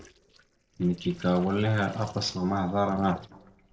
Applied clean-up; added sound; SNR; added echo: neural separator model SepFormer DNS4.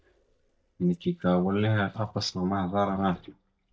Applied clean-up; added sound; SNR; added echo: neural mask model DeepFilterNet 3.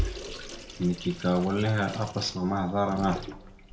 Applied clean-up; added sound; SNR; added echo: none; Sink (filling or washing) / Water tap, faucet; 9 dB; reverberation time 0.9 s.